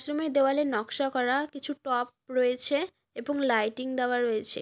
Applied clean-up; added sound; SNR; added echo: none; none; none; none.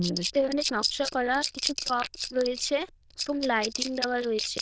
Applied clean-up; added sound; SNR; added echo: neural diffusion model UNIVERSE++.